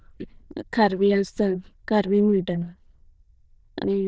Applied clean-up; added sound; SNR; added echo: neural diffusion model UNIVERSE++.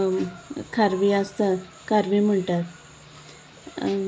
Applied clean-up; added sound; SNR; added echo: none; none; none; none.